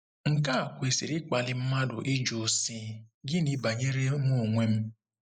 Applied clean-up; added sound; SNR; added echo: neural mask model Resemble Enhance denoiser.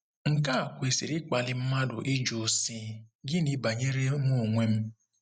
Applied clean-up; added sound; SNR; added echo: none; none; none; none.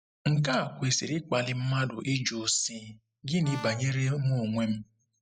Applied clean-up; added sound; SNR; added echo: classical method spectral subtraction.